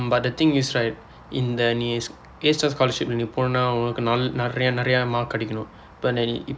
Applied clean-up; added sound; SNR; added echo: none; none; none; none.